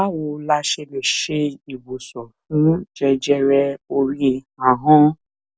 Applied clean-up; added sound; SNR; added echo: none; none; none; none.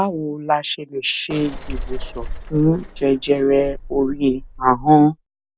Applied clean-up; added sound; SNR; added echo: none; Bus / Engine; 11 dB; none.